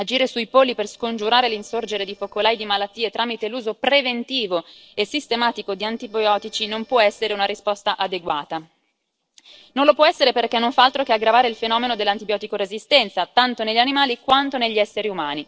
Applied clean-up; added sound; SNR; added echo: neural separator model SepFormer DNS4.